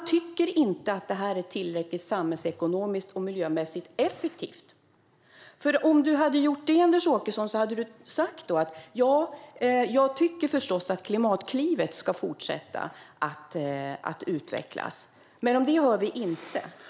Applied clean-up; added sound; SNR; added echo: none; none; none; none.